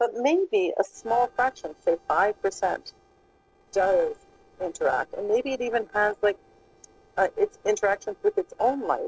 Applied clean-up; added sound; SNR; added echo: neural separator model SepFormer DNS4.